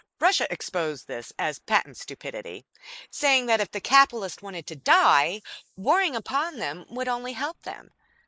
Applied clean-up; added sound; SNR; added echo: neural mask model Resemble Enhance denoiser.